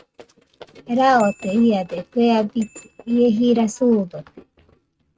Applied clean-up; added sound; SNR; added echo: neural mask model RNNoise.